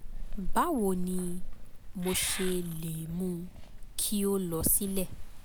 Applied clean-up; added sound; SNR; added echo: none; Meow / Purr; 2 dB; none.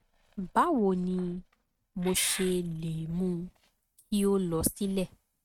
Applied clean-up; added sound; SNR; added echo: neural mask model RNNoise.